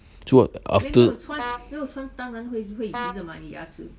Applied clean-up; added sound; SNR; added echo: none; Vehicle horn, car horn, honking; 14 dB; none.